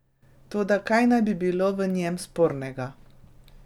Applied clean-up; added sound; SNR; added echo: none; none; none; none.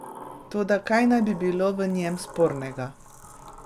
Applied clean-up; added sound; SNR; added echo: none; Sliding door; 18 dB; none.